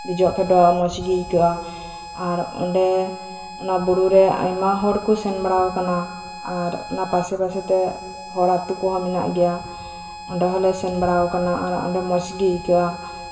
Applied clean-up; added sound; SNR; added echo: none; Harmonica; 15 dB; reverberation time 2.6 s.